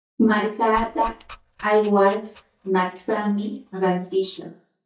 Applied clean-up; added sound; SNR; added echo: neural mask model DeepFilterNet 3.